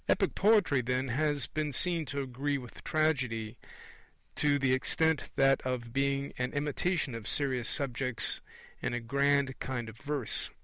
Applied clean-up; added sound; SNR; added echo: none; none; none; none.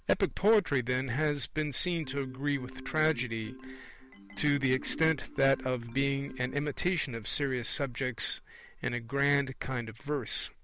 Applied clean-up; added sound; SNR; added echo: none; Marimba, xylophone; 18 dB; none.